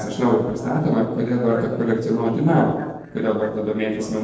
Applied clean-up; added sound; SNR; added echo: neural separator model SepFormer DNS4.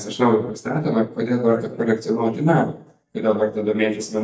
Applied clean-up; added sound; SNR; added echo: neural mask model DeepFilterNet 3.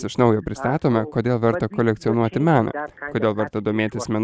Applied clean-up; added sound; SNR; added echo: none; none; none; none.